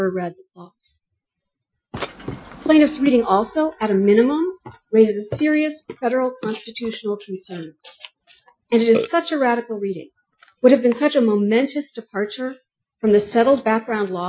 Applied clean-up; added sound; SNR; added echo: classical method Wiener filter.